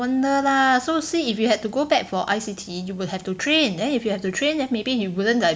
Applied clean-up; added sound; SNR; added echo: none; none; none; none.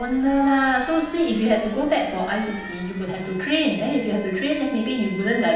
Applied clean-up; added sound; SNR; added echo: none; Alarm; 17 dB; reverberation time 0.8 s.